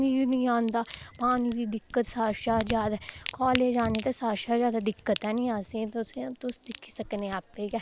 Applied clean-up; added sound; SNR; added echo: none; Crack; 12 dB; none.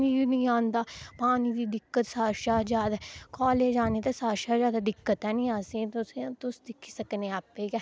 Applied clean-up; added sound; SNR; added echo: none; none; none; none.